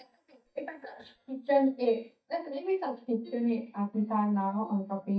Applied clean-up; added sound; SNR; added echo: neural mask model DeepFilterNet 3.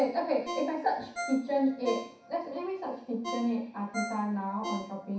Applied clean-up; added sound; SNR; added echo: none; Ringtone; 10 dB; reverberation time 0.6 s.